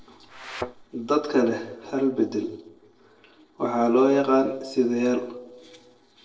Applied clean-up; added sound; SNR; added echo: neural separator model SepFormer DNS4.